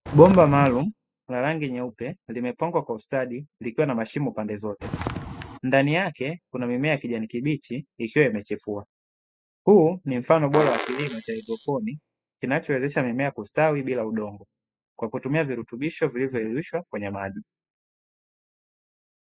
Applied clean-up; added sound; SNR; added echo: classical method spectral subtraction.